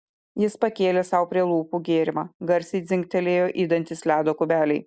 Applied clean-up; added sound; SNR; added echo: none; none; none; none.